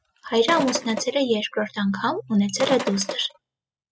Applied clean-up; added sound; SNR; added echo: classical method spectral subtraction.